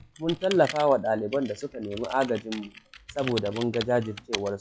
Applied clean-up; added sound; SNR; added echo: classical method log-MMSE.